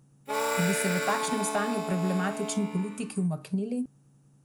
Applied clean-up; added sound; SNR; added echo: none; Harmonica; 2 dB; none.